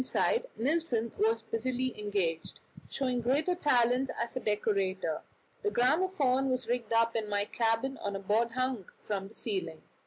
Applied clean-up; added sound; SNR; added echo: none; none; none; none.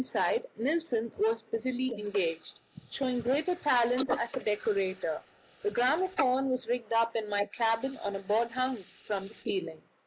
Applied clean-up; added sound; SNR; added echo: neural mask model Resemble Enhance denoiser.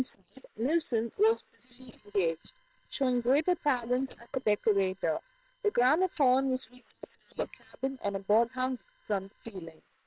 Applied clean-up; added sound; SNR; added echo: neural separator model SepFormer WHAM!.